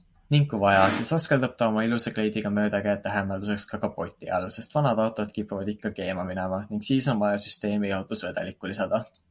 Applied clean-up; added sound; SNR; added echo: none; none; none; none.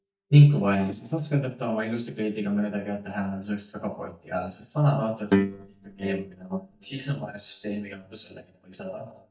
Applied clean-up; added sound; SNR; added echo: neural mask model DeepFilterNet 3.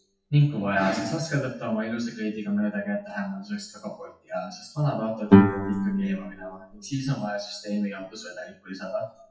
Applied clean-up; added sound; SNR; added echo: classical method WPE with log-MMSE.